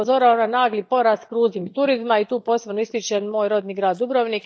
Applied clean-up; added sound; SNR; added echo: neural mask model DeepFilterNet 3.